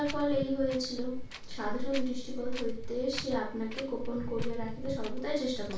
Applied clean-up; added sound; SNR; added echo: none; Wind; 15 dB; reverberation time 0.3 s.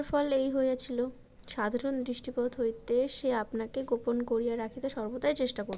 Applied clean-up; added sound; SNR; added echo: none; none; none; none.